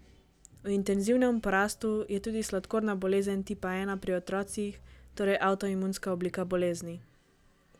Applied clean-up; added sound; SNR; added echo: none; none; none; none.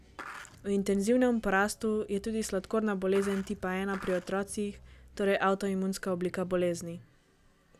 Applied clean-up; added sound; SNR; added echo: none; Skateboard; 15 dB; none.